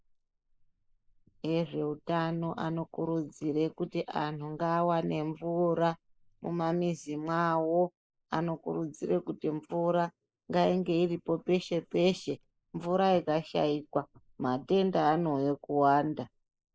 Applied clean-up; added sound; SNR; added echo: neural mask model Resemble Enhance denoiser.